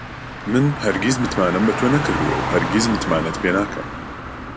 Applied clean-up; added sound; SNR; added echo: none; Car; 5 dB; none.